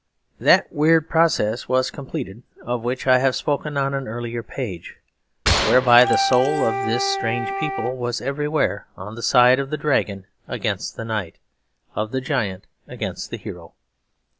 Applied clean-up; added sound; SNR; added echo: none; Wind instrument, woodwind instrument + Gunshot, gunfire; 2 dB; none.